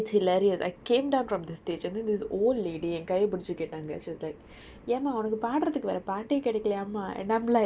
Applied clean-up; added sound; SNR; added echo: none; none; none; none.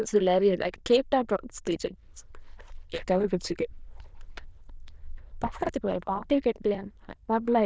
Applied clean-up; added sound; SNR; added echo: neural diffusion model UNIVERSE++.